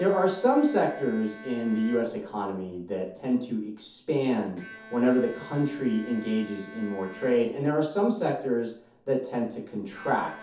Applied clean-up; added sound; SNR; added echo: none; Bowed string instrument; 20 dB; reverberation time 0.5 s.